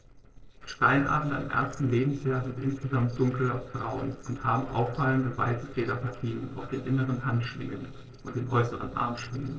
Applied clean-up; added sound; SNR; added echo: neural separator model SepFormer DNS4.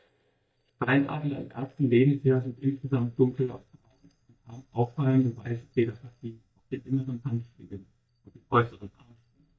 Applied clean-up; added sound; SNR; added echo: neural mask model DeepFilterNet 3.